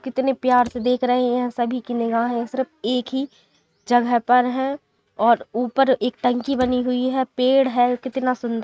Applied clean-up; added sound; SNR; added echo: neural mask model RNNoise.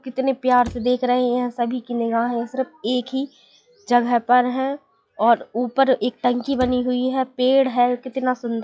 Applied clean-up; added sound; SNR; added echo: classical method log-MMSE.